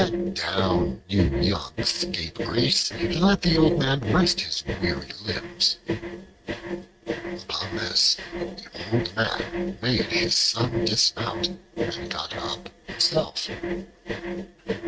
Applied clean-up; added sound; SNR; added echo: neural mask model RNNoise.